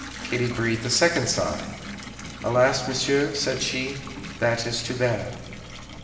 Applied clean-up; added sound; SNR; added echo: none; Bathtub (filling or washing) / Water tap, faucet; 12 dB; reverberation time 2.3 s.